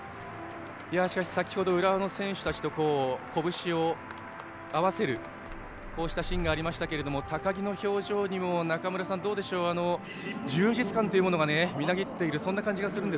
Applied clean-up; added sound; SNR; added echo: none; Engine starting / Motor vehicle (road); 17 dB; none.